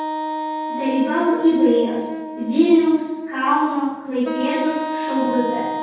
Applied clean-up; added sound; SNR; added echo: none; Wind instrument, woodwind instrument; 7 dB; reverberation time 1.3 s.